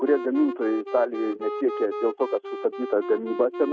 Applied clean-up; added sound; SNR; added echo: neural mask model RNNoise.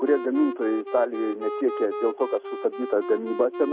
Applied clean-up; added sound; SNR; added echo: none; Wind instrument, woodwind instrument; 8 dB; none.